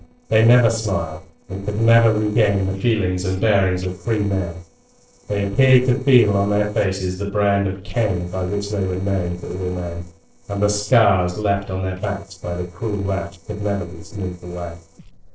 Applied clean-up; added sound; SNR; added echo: neural separator model SepFormer DNS4.